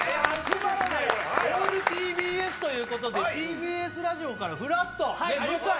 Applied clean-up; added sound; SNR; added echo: none; Organ; 17 dB; none.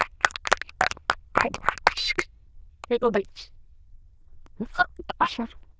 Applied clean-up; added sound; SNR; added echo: neural diffusion model UNIVERSE++.